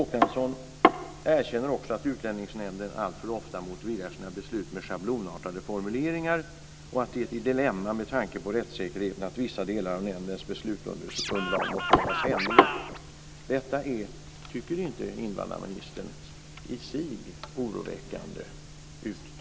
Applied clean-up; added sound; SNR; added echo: none; Scratching (performance technique); 1 dB; none.